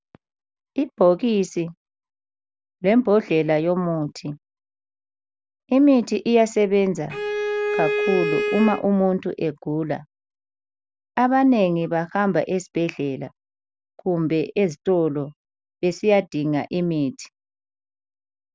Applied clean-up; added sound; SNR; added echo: none; Bowed string instrument; 2 dB; none.